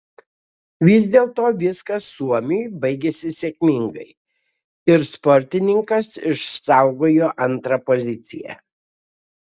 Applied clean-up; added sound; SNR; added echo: none; none; none; none.